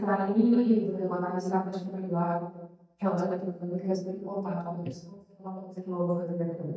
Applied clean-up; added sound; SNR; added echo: neural mask model DeepFilterNet 3.